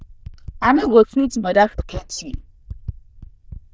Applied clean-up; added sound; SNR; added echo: neural diffusion model UNIVERSE++.